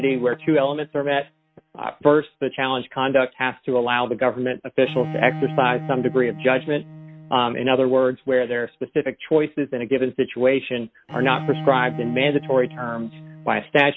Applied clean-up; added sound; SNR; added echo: neural mask model RNNoise.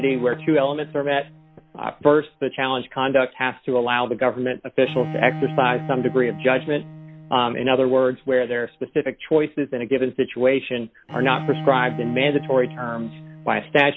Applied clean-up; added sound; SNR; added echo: none; Bowed string instrument; 14 dB; none.